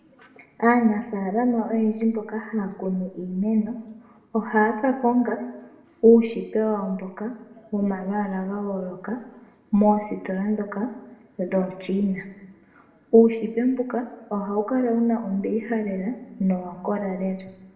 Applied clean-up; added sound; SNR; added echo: none; none; none; reverberation time 0.8 s.